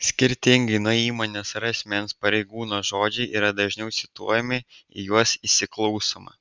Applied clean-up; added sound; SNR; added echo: none; none; none; none.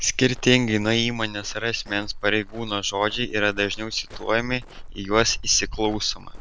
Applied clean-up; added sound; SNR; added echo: none; Walk, footsteps + Wind; 12 dB; none.